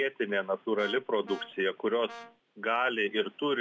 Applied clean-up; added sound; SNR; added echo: none; Brass instrument; 17 dB; none.